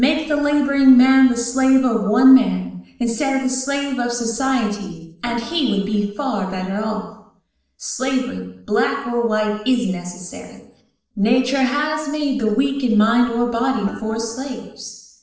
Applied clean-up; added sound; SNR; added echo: neural separator model SepFormer DNS4.